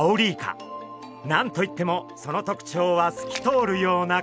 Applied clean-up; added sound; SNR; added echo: none; Splash, splatter; 16 dB; none.